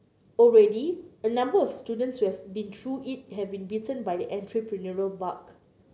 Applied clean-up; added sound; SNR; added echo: none; none; none; none.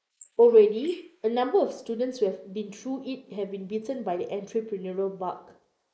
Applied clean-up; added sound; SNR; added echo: neural mask model Resemble Enhance denoiser.